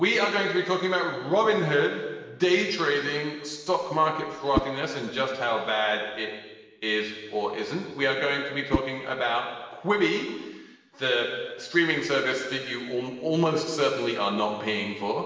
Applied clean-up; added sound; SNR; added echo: none; Whoosh, swoosh, swish; 9 dB; reverberation time 1.4 s.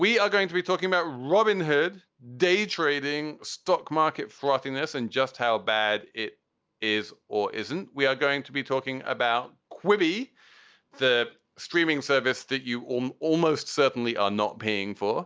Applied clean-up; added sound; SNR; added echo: none; none; none; none.